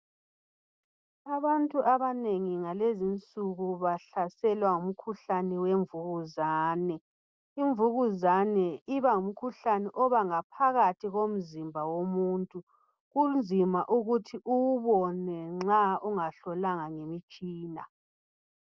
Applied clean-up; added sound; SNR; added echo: none; none; none; none.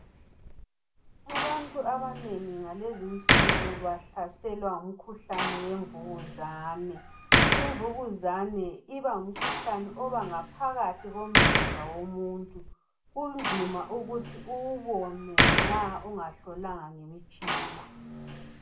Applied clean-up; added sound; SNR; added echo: none; Slam; -4 dB; reverberation time 0.3 s.